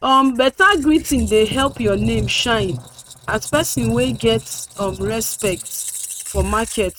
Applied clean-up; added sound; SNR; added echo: neural mask model RNNoise.